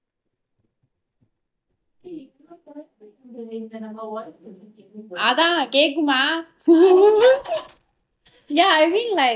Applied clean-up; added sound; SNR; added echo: neural mask model DeepFilterNet 3.